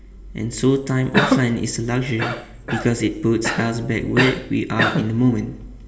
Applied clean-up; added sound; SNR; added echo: none; Cough; 5 dB; reverberation time 1.6 s.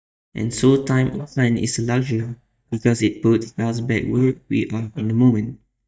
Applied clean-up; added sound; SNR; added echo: neural mask model DeepFilterNet 3.